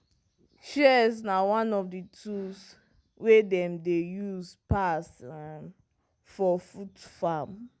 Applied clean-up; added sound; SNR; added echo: none; none; none; none.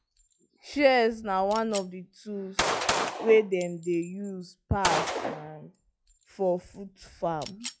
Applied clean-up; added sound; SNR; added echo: classical method log-MMSE.